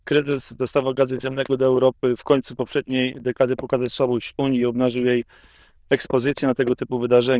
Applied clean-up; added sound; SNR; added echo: neural diffusion model UNIVERSE++.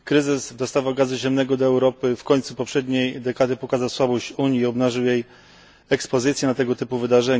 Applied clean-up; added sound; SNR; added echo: none; none; none; none.